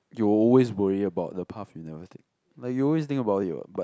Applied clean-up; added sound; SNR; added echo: none; none; none; none.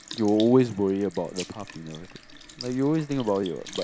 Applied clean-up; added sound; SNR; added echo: none; Sink (filling or washing) / Liquid; 17 dB; none.